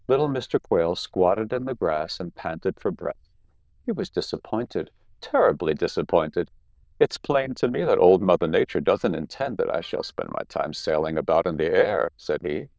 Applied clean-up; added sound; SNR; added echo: neural diffusion model UNIVERSE++.